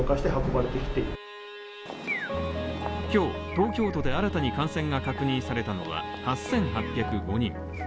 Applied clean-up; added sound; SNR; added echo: none; Bowed string instrument; 14 dB; none.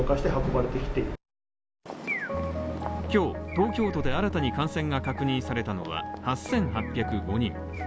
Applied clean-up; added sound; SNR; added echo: none; none; none; none.